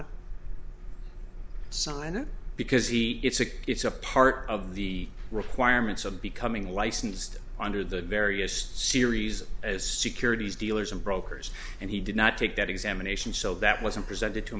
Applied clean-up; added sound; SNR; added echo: none; none; none; none.